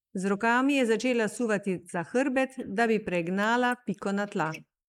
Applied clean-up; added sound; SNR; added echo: neural mask model Resemble Enhance denoiser.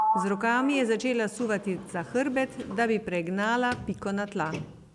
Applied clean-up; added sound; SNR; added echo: none; Sliding door; 8 dB; none.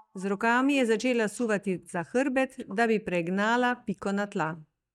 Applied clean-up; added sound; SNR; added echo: neural mask model DeepFilterNet 3.